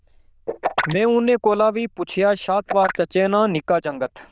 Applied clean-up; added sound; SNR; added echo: neural diffusion model UNIVERSE++.